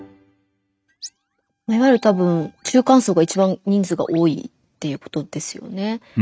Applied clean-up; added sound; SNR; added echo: neural mask model RNNoise.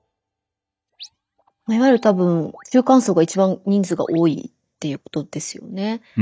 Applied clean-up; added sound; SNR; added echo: neural mask model DeepFilterNet 3.